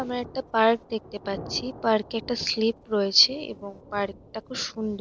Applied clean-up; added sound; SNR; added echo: none; Thunder; 18 dB; none.